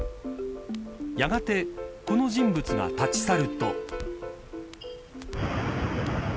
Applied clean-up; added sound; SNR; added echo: none; Crackle; 14 dB; none.